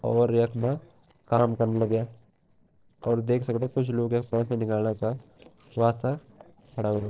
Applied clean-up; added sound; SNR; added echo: neural separator model SepFormer DNS4.